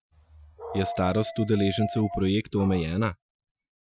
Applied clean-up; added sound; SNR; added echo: classical method Wiener filter.